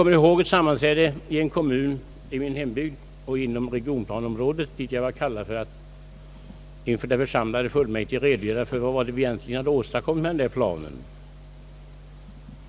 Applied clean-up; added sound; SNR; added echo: none; none; none; none.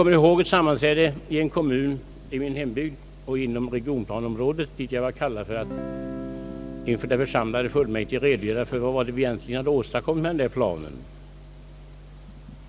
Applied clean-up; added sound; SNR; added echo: none; Guitar; 17 dB; none.